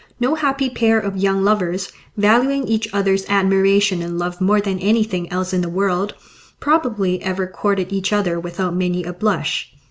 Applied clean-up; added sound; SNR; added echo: none; none; none; none.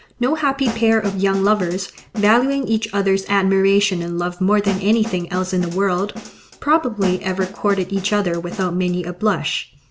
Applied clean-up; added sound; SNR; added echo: none; Snare drum; 13 dB; none.